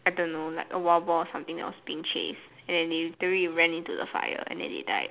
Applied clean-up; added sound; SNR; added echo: none; none; none; none.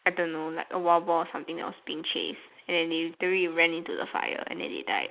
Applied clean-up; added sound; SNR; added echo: neural mask model Resemble Enhance denoiser.